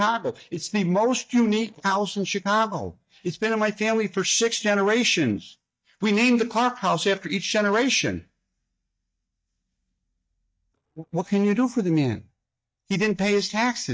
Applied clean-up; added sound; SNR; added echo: neural mask model DeepFilterNet 3.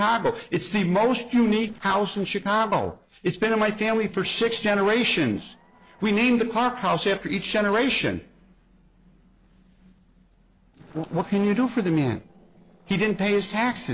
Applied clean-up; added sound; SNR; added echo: neural separator model SepFormer DNS4.